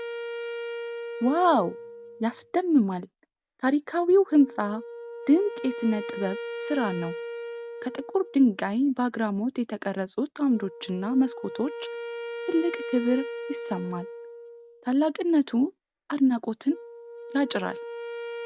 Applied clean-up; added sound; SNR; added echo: none; Wind instrument, woodwind instrument; 11 dB; none.